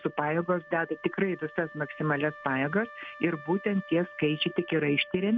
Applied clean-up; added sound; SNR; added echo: none; Wind instrument, woodwind instrument; 18 dB; none.